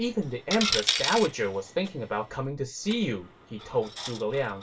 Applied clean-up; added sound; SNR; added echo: none; Coin (dropping); 5 dB; reverberation time 0.2 s.